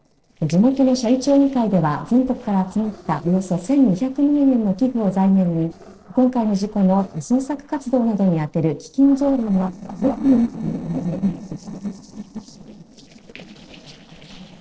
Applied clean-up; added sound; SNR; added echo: neural separator model SepFormer DNS4.